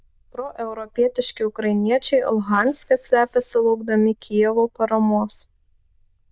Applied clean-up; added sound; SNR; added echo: neural diffusion model UNIVERSE++.